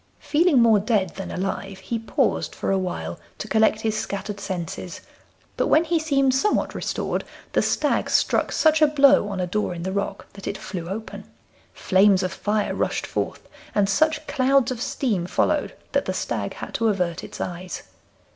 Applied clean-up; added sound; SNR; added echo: none; none; none; none.